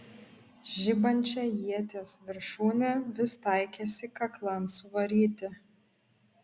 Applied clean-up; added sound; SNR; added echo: none; none; none; none.